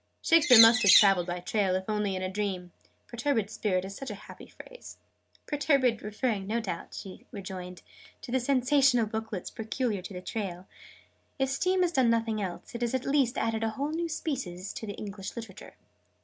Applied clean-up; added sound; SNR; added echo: none; Bird; -4 dB; none.